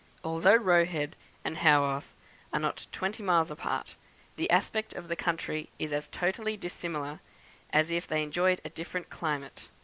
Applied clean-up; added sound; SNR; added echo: none; none; none; none.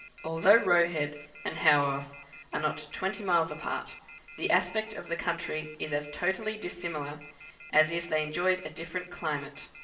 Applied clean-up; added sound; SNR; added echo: none; Telephone; 19 dB; reverberation time 0.7 s.